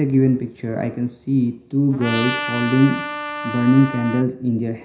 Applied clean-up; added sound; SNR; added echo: none; Trumpet; 8 dB; reverberation time 0.5 s.